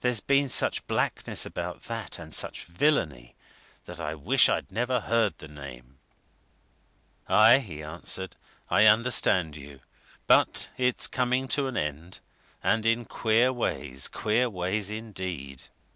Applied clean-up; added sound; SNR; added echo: none; none; none; none.